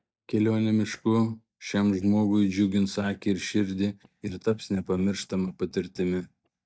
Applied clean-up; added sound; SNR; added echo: neural mask model DeepFilterNet 3.